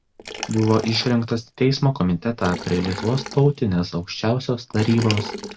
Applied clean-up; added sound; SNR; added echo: none; Liquid; 13 dB; none.